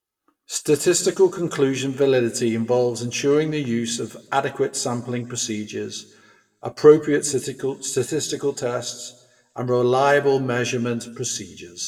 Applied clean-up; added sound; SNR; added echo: none; none; none; reverberation time 0.8 s.